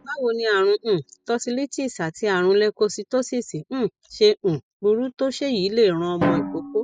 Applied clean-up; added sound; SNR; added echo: classical method spectral subtraction.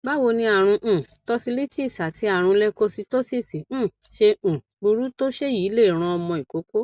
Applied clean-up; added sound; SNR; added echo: none; none; none; none.